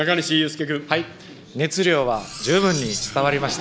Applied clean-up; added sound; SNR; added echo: none; Cutlery, silverware; 11 dB; none.